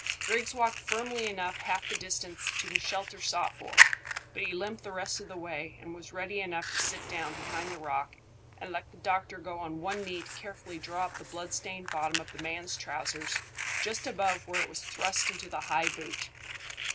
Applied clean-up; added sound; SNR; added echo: none; Fire; 0 dB; none.